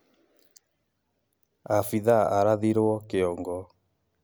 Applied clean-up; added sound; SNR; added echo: none; none; none; none.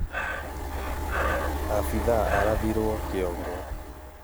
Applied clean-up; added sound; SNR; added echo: none; Breathing; -1 dB; none.